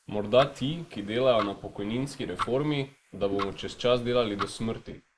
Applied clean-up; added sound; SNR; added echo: neural mask model Resemble Enhance denoiser.